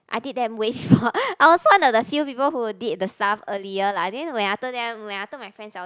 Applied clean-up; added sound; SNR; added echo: none; none; none; none.